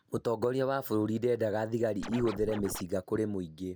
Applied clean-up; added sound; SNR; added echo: none; Scratching (performance technique); 10 dB; none.